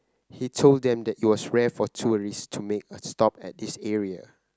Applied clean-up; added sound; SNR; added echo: none; none; none; none.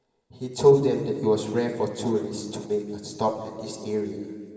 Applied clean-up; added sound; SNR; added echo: none; none; none; reverberation time 1.9 s.